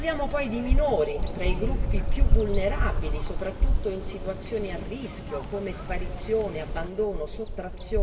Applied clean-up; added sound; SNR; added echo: none; Bird vocalization, bird call, bird song; -4 dB; reverberation time 2.0 s.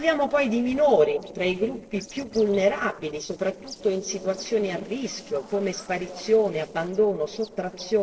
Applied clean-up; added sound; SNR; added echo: neural separator model SepFormer DNS4.